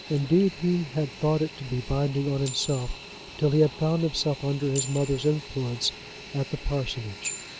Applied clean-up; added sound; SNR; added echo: none; Fixed-wing aircraft, airplane + Chink, clink; 13 dB; none.